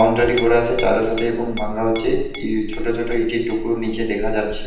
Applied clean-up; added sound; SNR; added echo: none; Chink, clink; 7 dB; reverberation time 0.9 s.